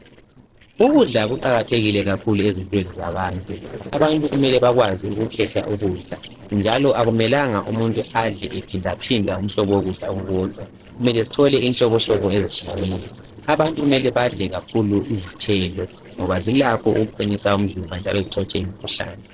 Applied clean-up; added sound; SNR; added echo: neural separator model SepFormer DNS4.